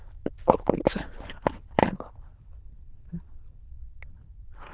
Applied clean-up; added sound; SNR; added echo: neural diffusion model UNIVERSE++.